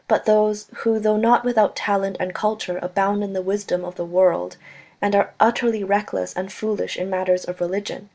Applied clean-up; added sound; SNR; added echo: none; none; none; none.